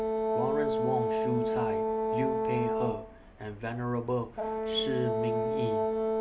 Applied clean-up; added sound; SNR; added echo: none; Brass instrument; -4 dB; none.